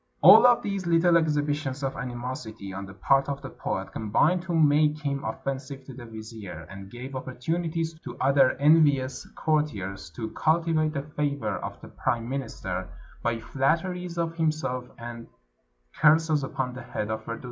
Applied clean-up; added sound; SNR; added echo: none; none; none; none.